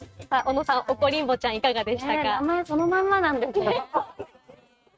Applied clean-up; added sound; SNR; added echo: neural mask model RNNoise.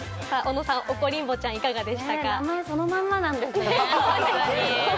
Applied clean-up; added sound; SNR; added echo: none; none; none; none.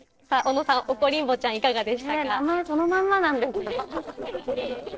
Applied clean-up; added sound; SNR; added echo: neural separator model SepFormer DNS4.